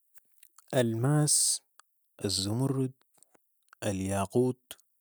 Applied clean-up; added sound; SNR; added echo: none; none; none; none.